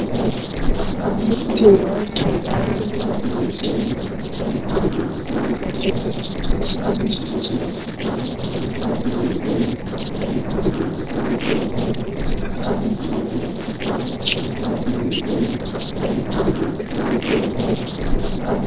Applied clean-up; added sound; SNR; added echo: neural separator model SepFormer DNS4.